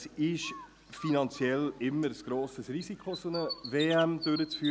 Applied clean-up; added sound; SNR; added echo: none; Bird; 13 dB; none.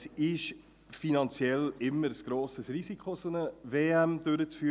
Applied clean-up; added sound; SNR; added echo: none; none; none; none.